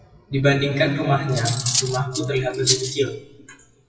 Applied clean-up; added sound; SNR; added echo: classical method WPE with log-MMSE.